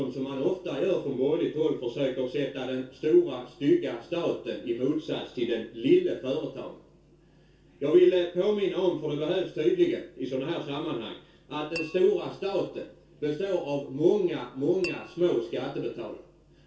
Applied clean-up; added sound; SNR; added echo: none; Tap / Glass; 16 dB; reverberation time 0.2 s.